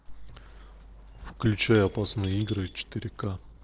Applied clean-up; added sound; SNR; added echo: neural separator model SepFormer DNS4.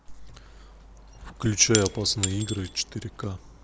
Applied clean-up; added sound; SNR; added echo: none; Shatter / Crushing; 8 dB; none.